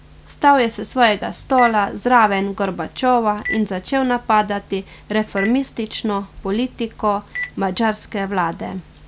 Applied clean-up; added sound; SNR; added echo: none; Telephone; 16 dB; none.